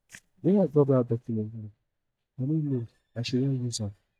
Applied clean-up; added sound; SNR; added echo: neural mask model DeepFilterNet 3.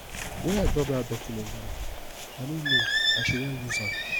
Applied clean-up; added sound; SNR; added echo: none; Bird; -3 dB; none.